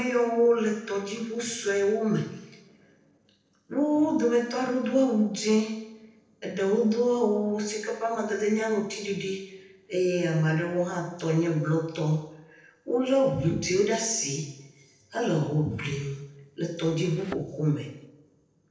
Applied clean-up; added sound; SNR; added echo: neural separator model SepFormer DNS4.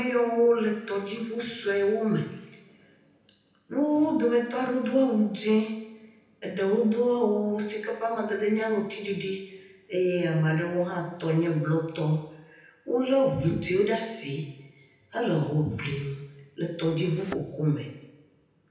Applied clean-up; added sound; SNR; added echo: none; Thump, thud; 14 dB; reverberation time 0.9 s.